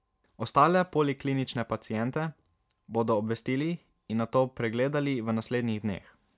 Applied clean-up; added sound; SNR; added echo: none; none; none; none.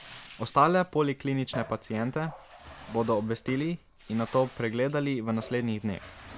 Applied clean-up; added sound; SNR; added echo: none; Bathtub (filling or washing); 18 dB; none.